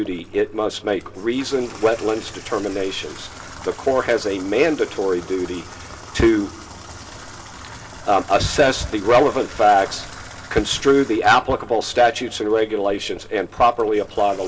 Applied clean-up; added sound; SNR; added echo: none; Bathtub (filling or washing) / Water tap, faucet; 17 dB; reverberation time 1.9 s.